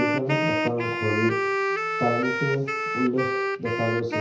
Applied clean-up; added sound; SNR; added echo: none; Wind instrument, woodwind instrument; -1 dB; reverberation time 0.6 s.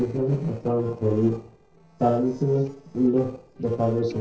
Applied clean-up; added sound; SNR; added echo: neural separator model SepFormer DNS4.